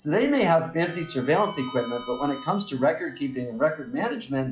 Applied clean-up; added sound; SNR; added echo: classical method log-MMSE.